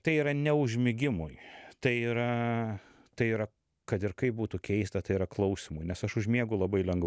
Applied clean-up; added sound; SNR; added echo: none; none; none; none.